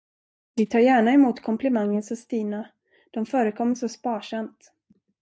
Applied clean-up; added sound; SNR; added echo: neural mask model DeepFilterNet 3.